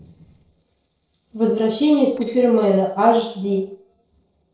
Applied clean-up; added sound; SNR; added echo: neural separator model SepFormer DNS4.